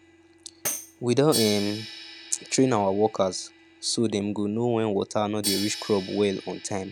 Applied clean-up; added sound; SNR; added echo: none; Crash cymbal + Tambourine; 11 dB; none.